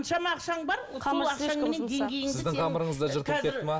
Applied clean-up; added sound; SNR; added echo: none; none; none; none.